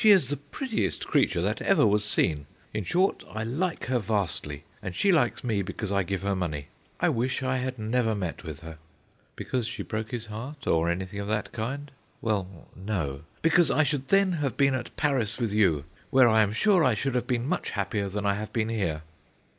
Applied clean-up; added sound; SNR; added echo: none; none; none; none.